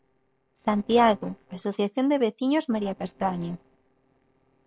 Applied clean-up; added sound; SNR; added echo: neural separator model SepFormer DNS4.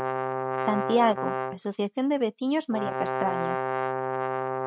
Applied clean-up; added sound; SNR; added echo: neural mask model RNNoise.